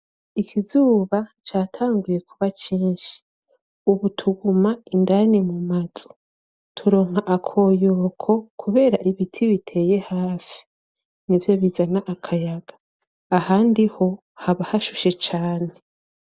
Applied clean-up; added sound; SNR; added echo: none; none; none; none.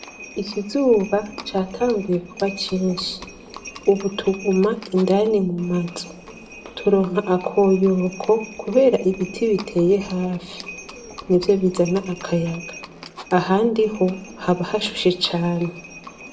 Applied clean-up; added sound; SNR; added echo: none; Livestock, farm animals, working animals; 18 dB; reverberation time 0.5 s.